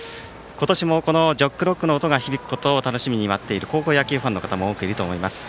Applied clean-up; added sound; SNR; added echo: none; none; none; none.